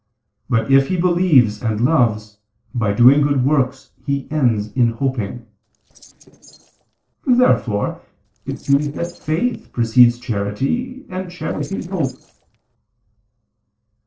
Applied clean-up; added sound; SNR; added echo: neural separator model SepFormer DNS4.